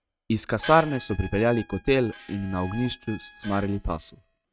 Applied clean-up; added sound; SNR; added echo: neural mask model RNNoise.